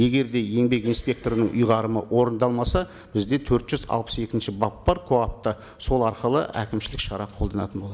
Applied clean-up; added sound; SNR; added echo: none; none; none; none.